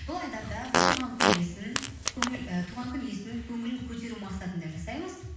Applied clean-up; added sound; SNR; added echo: none; Fart; -5 dB; reverberation time 0.9 s.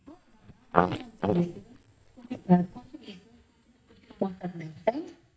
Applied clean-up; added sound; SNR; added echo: neural mask model DeepFilterNet 3.